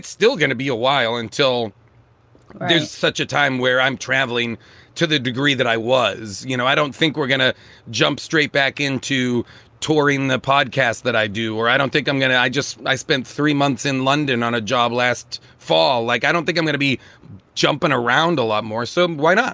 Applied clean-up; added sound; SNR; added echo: none; none; none; none.